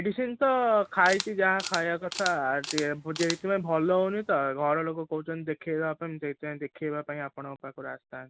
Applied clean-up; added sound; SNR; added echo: none; Camera; 11 dB; none.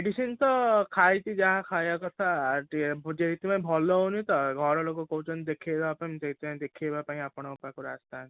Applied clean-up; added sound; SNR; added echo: none; none; none; none.